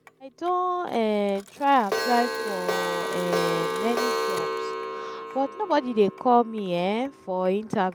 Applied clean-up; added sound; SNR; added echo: none; Clock; 5 dB; none.